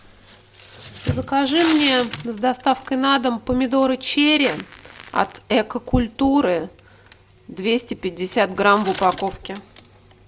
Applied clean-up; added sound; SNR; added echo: none; Crackle; 15 dB; none.